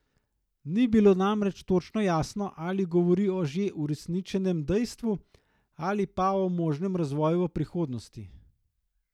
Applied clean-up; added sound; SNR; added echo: none; none; none; none.